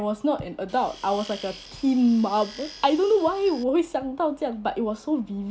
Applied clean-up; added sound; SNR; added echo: none; Tools; 19 dB; none.